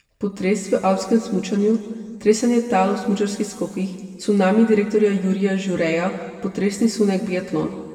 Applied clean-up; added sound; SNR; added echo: none; none; none; reverberation time 1.9 s.